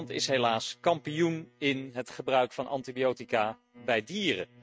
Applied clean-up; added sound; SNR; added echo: neural mask model RNNoise.